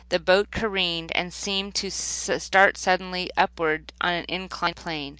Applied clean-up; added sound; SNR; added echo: none; none; none; none.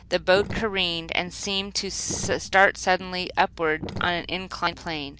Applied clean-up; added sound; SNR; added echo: none; Sink (filling or washing); 14 dB; none.